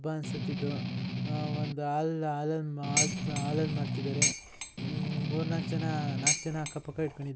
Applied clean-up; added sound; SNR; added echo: none; Dishes, pots, and pans + Strum; -2 dB; none.